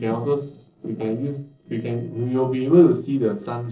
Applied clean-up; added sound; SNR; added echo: neural separator model SepFormer DNS4.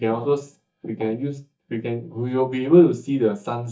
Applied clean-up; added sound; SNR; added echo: neural mask model DeepFilterNet 3.